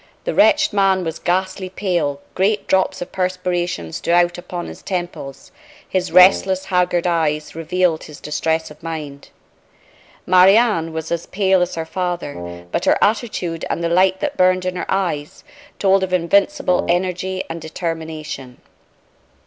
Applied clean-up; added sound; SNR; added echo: none; Wind instrument, woodwind instrument; 11 dB; none.